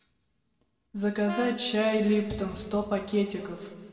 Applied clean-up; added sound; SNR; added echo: none; Brass instrument; 12 dB; reverberation time 1.9 s.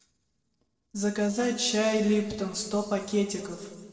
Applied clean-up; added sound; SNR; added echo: neural separator model SepFormer DNS4.